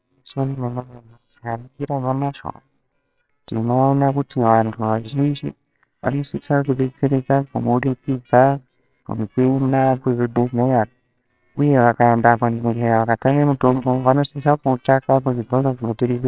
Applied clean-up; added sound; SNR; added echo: neural separator model SepFormer WHAMR!.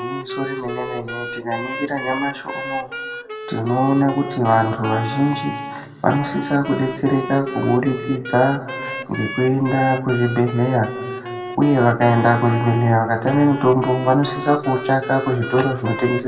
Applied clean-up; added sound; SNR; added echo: none; Wind instrument, woodwind instrument; 10 dB; reverberation time 1.6 s.